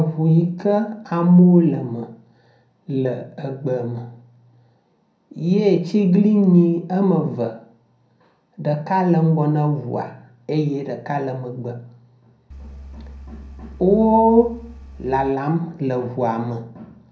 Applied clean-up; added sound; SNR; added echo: none; Engine; 17 dB; reverberation time 0.6 s.